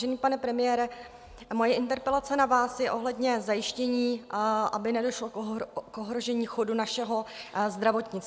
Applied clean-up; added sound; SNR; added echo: none; none; none; none.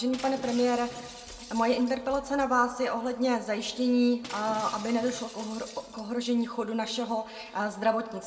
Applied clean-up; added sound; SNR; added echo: none; Shatter; 18 dB; reverberation time 1.1 s.